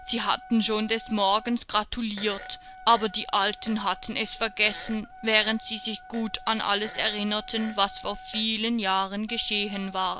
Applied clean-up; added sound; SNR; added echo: none; Fart + Wind instrument, woodwind instrument; 18 dB; none.